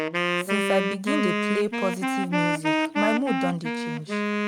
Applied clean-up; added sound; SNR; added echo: none; Wind instrument, woodwind instrument; -3 dB; none.